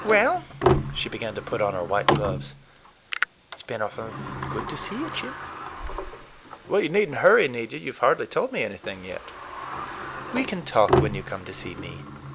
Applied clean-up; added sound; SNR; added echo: none; Sliding door; 3 dB; none.